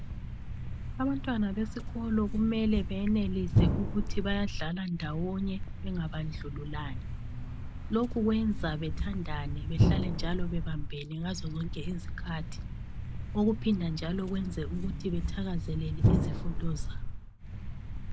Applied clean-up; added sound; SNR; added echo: none; Thump, thud; -1 dB; none.